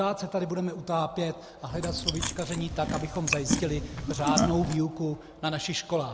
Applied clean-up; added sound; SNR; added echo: none; Chewing, mastication; 1 dB; none.